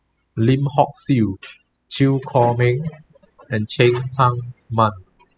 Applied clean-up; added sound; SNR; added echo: classical method spectral subtraction.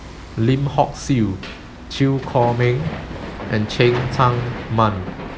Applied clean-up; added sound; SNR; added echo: none; Hammer; 11 dB; none.